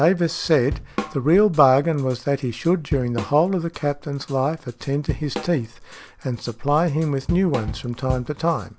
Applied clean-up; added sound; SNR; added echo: none; Drum / Drum kit; 12 dB; none.